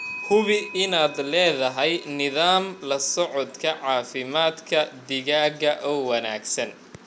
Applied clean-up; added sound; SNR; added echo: none; Clock; 19 dB; none.